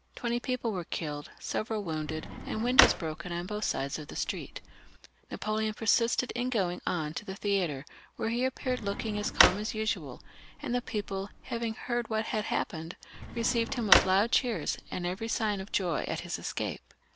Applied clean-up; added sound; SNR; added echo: none; Drawer open or close; 1 dB; none.